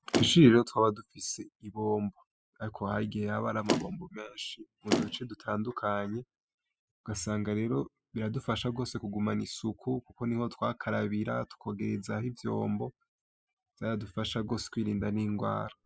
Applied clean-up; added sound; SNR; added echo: classical method spectral subtraction.